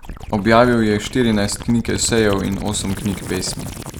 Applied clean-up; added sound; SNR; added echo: none; Gurgling / Liquid; 12 dB; none.